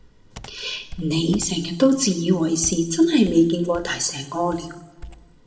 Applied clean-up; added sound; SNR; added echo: none; Computer keyboard; 20 dB; reverberation time 0.8 s.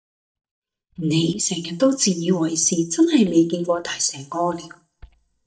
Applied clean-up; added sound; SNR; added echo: neural mask model DeepFilterNet 3.